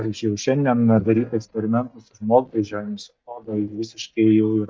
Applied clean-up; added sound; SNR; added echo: neural mask model DeepFilterNet 3.